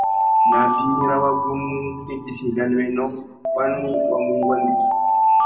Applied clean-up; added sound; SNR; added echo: none; Alarm; -4 dB; reverberation time 0.6 s.